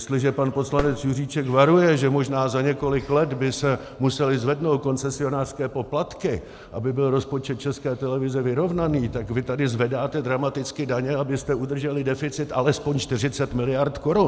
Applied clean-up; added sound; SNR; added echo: none; Fireworks; 14 dB; none.